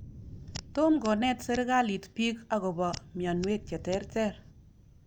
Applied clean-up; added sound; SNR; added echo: none; Thunder + Hands; 15 dB; none.